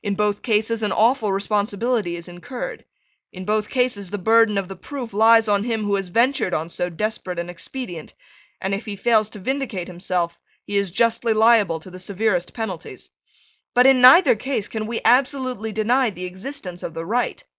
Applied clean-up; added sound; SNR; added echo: neural mask model Resemble Enhance denoiser.